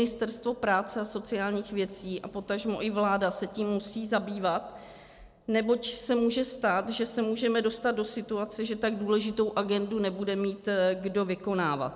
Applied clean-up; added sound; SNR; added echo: none; none; none; none.